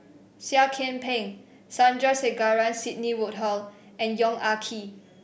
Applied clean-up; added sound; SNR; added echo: none; none; none; none.